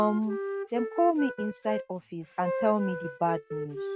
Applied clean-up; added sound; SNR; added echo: neural mask model RNNoise.